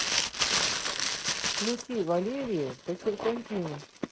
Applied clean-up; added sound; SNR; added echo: neural mask model RNNoise.